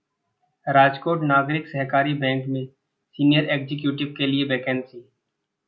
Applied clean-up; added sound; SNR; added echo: none; none; none; none.